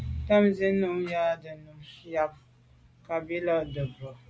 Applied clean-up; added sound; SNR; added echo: none; none; none; none.